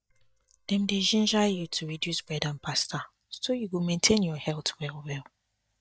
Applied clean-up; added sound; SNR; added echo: neural mask model DeepFilterNet 3.